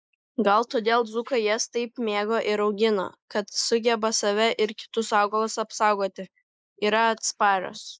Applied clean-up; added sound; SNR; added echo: neural mask model Resemble Enhance denoiser.